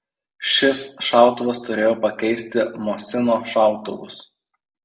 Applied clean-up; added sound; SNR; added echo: none; none; none; none.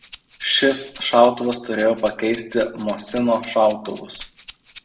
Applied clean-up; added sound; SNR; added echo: none; Rattle (instrument); 13 dB; none.